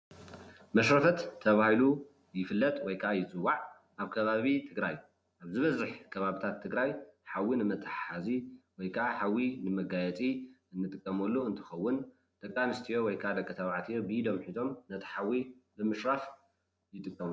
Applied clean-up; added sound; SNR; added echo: none; none; none; none.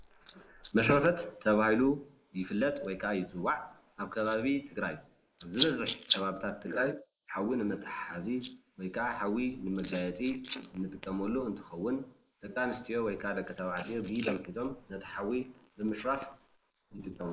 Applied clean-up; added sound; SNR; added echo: neural mask model Resemble Enhance denoiser.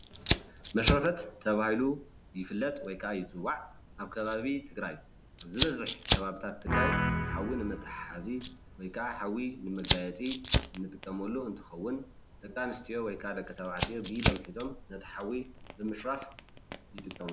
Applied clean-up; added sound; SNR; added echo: none; Fire + Guitar; -1 dB; none.